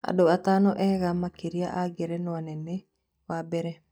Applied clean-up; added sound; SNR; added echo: neural mask model DeepFilterNet 3.